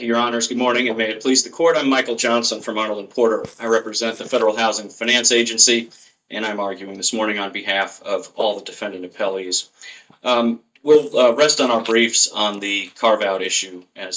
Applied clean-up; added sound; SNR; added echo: neural mask model DeepFilterNet 3.